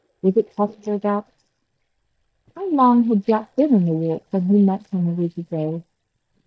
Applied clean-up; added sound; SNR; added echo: neural mask model DeepFilterNet 3.